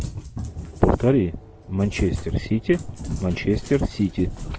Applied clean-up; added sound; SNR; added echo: none; Cat; 11 dB; none.